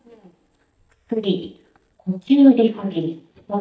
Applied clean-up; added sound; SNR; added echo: neural mask model DeepFilterNet 3.